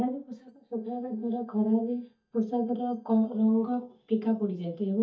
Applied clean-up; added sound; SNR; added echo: neural mask model DeepFilterNet 3.